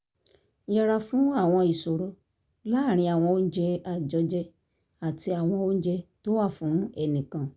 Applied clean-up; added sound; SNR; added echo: none; none; none; none.